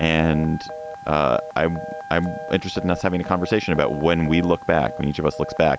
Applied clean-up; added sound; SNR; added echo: none; Telephone + Wind instrument, woodwind instrument; 13 dB; none.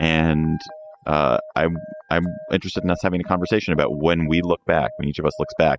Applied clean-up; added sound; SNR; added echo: classical method spectral subtraction.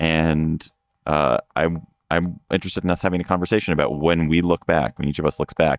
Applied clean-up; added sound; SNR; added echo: neural mask model DeepFilterNet 3.